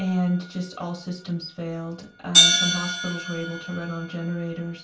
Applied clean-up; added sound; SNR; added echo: none; Hi-hat; -3 dB; reverberation time 0.3 s.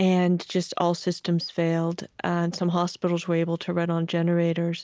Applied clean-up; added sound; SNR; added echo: none; none; none; none.